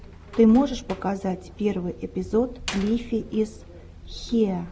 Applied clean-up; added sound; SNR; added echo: none; Slam; 20 dB; none.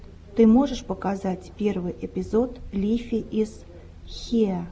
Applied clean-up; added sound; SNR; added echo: none; none; none; none.